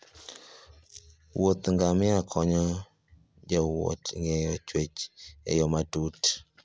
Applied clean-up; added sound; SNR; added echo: none; none; none; none.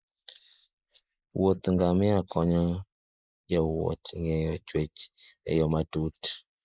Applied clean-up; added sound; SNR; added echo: neural mask model Resemble Enhance denoiser.